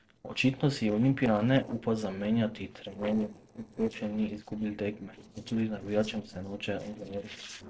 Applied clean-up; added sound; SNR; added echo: neural separator model SepFormer DNS4.